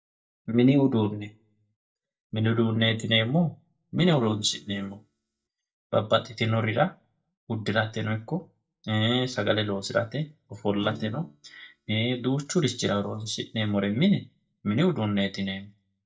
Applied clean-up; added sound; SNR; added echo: neural mask model DeepFilterNet 3.